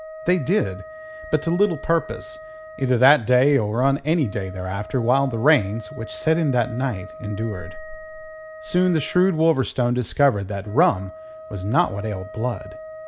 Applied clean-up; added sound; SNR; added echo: none; Wind instrument, woodwind instrument; 16 dB; none.